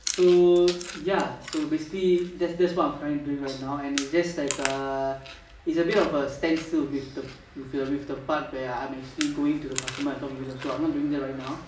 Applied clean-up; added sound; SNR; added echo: none; Chewing, mastication; 14 dB; reverberation time 0.6 s.